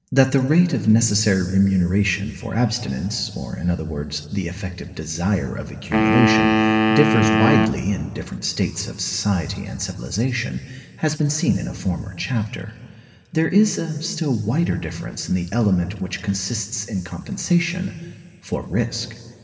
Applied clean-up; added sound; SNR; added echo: none; Wind instrument, woodwind instrument; -2 dB; reverberation time 2.1 s.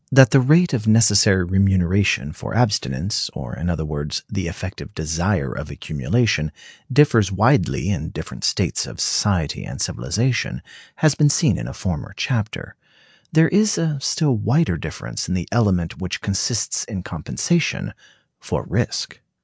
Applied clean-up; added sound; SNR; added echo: none; none; none; none.